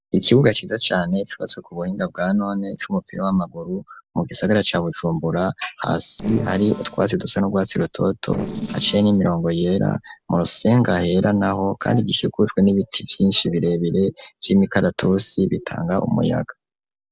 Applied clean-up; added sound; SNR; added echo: neural separator model SepFormer DNS4.